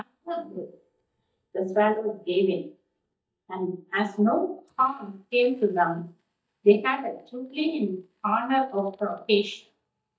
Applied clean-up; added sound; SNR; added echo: neural mask model DeepFilterNet 3.